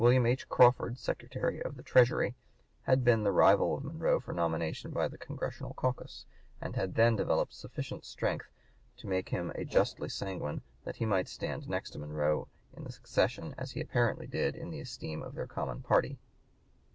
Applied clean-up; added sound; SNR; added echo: none; Whoosh, swoosh, swish; 9 dB; none.